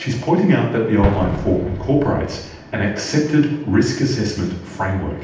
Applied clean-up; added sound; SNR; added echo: none; Explosion; 12 dB; reverberation time 0.8 s.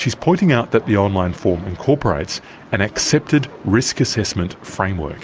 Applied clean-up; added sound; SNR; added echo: none; none; none; none.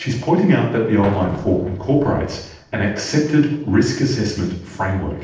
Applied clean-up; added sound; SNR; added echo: neural separator model SepFormer DNS4.